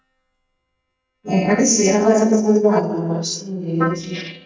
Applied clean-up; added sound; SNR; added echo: neural mask model DeepFilterNet 3.